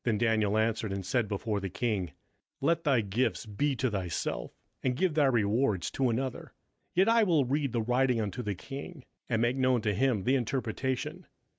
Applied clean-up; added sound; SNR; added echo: none; none; none; none.